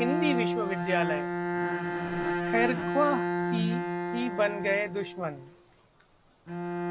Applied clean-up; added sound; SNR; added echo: none; Bowed string instrument; -1 dB; none.